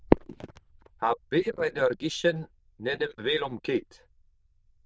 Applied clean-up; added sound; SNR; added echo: neural diffusion model UNIVERSE++.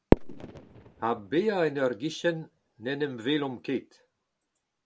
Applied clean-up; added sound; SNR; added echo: none; Fireworks; 2 dB; none.